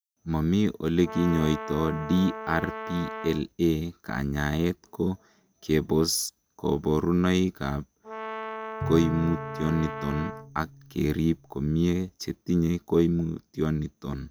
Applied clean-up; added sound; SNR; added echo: none; Bowed string instrument + Brass instrument; 9 dB; none.